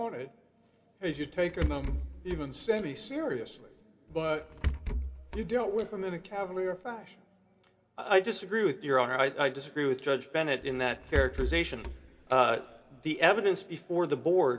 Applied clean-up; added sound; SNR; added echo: none; Rattle / Breathing; 7 dB; reverberation time 1.7 s.